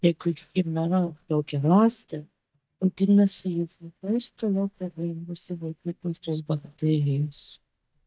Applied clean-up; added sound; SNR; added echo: neural mask model DeepFilterNet 3.